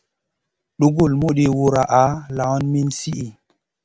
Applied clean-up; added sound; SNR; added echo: none; none; none; none.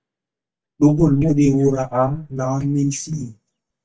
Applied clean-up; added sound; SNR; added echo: neural mask model DeepFilterNet 3.